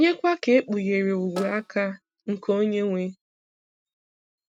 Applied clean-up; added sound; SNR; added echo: neural mask model RNNoise.